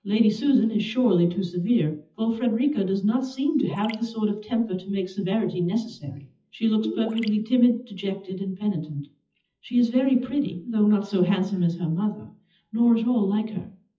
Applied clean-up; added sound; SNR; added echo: classical method WPE with log-MMSE.